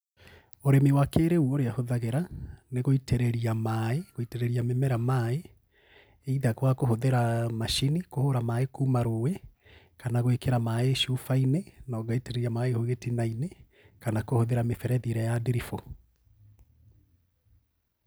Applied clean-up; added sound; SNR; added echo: none; none; none; none.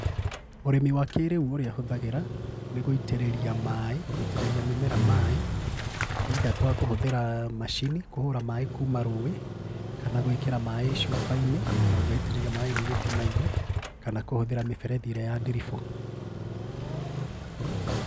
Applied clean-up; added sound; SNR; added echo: none; Motorcycle; 1 dB; none.